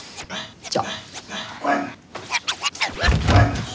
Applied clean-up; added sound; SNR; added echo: none; Scratching (performance technique); 2 dB; none.